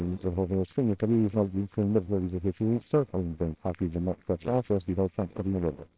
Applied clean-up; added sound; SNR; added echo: neural separator model SepFormer WHAMR!.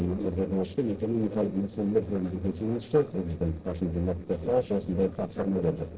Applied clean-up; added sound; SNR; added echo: neural separator model SepFormer DNS4.